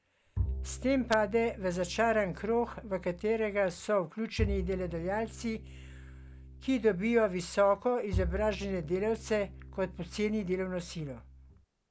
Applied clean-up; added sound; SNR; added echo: none; Bowed string instrument; 9 dB; none.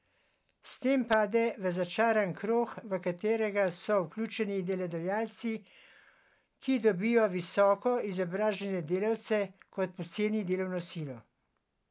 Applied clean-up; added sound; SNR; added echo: none; none; none; none.